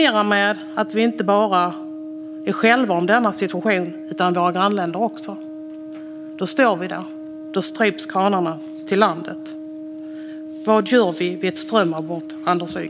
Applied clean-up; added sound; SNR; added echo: none; Brass instrument; 12 dB; none.